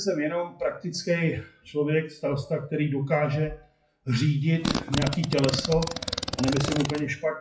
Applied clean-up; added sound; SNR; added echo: classical method WPE with log-MMSE.